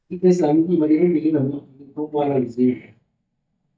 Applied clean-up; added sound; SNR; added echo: neural mask model DeepFilterNet 3.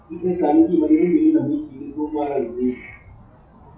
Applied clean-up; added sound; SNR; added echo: classical method WPE with log-MMSE.